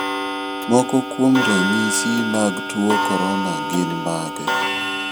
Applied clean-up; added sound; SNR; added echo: none; Clock; 2 dB; none.